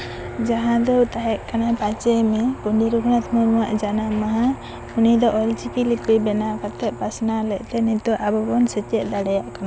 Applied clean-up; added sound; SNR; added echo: none; Bowed string instrument; 18 dB; none.